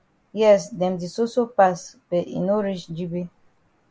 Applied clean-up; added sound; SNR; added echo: none; none; none; none.